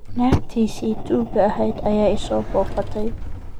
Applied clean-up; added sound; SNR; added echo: none; Sliding door + Fire; 3 dB; none.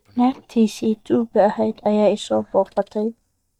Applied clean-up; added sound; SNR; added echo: neural mask model DeepFilterNet 3.